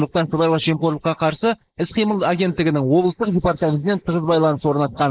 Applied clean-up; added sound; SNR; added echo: neural mask model Resemble Enhance denoiser.